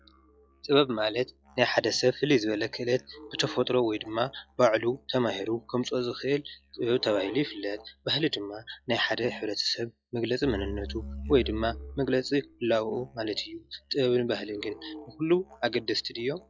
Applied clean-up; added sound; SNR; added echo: classical method log-MMSE.